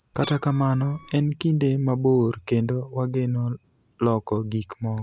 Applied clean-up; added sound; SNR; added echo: none; Meow; 20 dB; none.